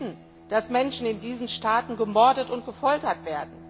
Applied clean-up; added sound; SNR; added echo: none; Bowed string instrument; 19 dB; none.